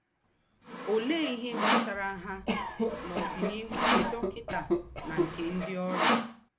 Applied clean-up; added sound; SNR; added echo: none; Sawing + Cough; -4 dB; none.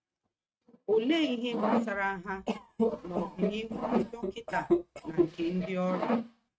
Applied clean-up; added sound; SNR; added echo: neural mask model RNNoise.